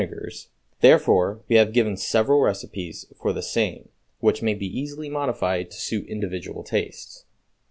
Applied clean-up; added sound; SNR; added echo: none; none; none; none.